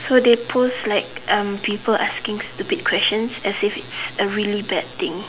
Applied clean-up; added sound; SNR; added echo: none; none; none; none.